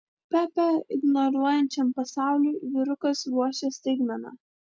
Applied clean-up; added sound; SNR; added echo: none; none; none; none.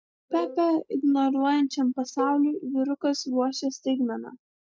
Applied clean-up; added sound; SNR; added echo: neural mask model DeepFilterNet 3.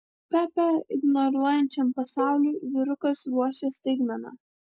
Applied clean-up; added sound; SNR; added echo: neural mask model Resemble Enhance denoiser.